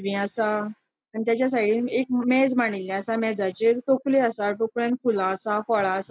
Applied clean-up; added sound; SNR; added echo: none; none; none; none.